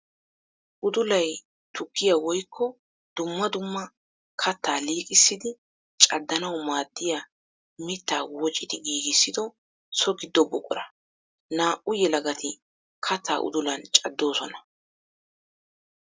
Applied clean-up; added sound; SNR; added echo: none; none; none; none.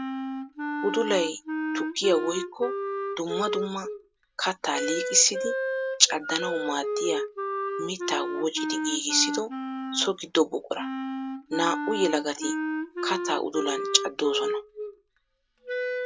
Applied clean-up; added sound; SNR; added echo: none; Wind instrument, woodwind instrument; 3 dB; none.